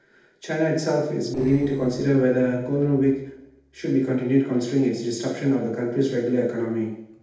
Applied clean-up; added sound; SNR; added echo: neural separator model SepFormer DNS4.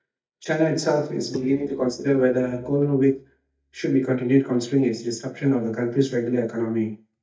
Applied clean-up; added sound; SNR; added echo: neural mask model DeepFilterNet 3.